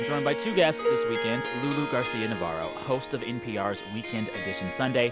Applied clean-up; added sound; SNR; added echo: none; Harp; 3 dB; none.